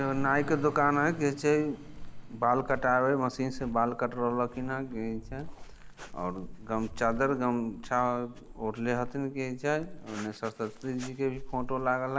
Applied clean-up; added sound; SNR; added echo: none; Cricket; 12 dB; none.